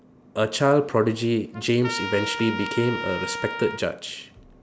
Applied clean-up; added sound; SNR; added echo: none; Trumpet; 9 dB; none.